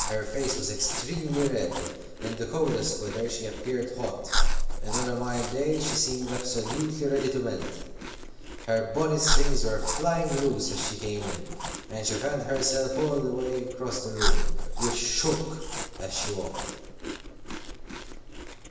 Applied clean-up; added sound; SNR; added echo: none; Chewing, mastication; -1 dB; reverberation time 1.0 s.